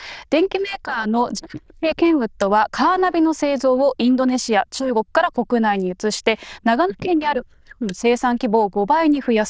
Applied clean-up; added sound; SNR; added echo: neural diffusion model UNIVERSE++.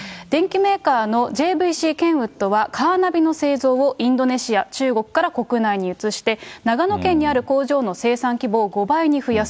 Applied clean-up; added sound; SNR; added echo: none; none; none; none.